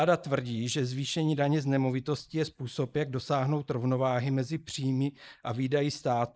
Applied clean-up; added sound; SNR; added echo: neural mask model Resemble Enhance denoiser.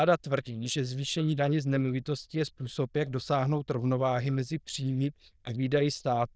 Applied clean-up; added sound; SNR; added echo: neural diffusion model UNIVERSE++.